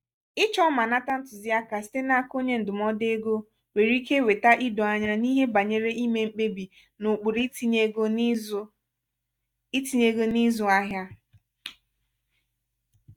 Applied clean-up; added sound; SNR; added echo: neural mask model DeepFilterNet 3.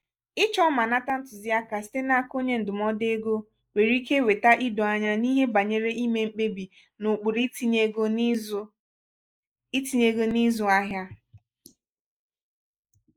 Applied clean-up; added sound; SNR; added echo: neural mask model Resemble Enhance denoiser.